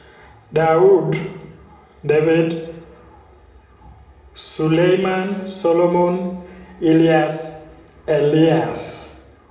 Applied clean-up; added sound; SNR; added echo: none; none; none; reverberation time 0.9 s.